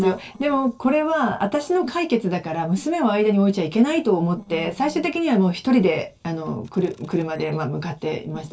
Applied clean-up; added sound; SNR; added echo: neural separator model SepFormer DNS4.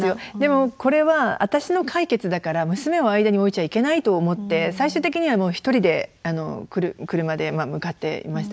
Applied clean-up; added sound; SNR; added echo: none; none; none; none.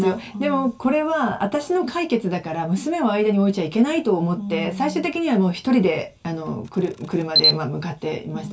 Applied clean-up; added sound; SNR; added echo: none; Camera; 2 dB; reverberation time 0.2 s.